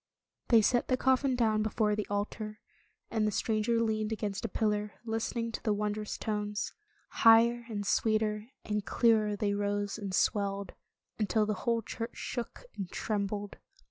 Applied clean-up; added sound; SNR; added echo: none; none; none; none.